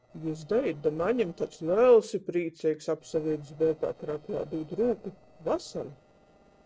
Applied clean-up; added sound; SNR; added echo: neural separator model SepFormer DNS4.